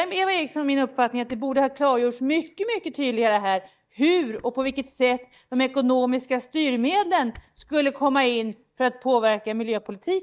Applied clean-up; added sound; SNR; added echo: neural mask model DeepFilterNet 3.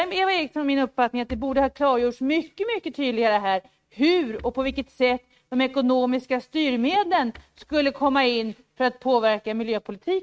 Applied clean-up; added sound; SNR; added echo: neural mask model RNNoise.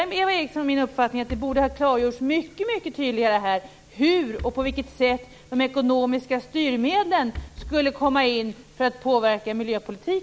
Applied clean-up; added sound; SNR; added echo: none; Rattle / Breathing; 19 dB; none.